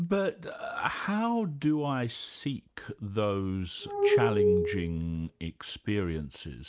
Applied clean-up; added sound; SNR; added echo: none; Glass; -4 dB; none.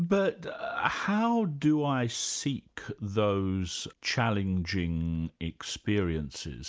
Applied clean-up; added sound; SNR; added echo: none; none; none; none.